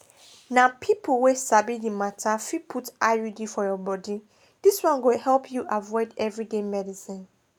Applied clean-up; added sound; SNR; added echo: none; none; none; none.